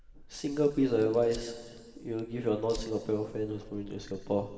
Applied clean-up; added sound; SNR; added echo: none; Fire; 17 dB; reverberation time 2.0 s.